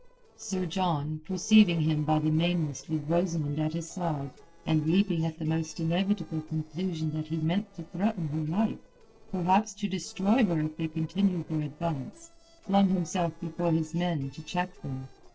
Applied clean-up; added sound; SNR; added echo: neural separator model SepFormer DNS4.